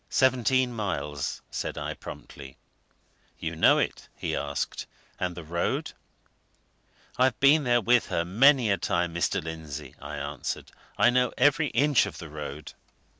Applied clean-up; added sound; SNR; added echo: none; none; none; none.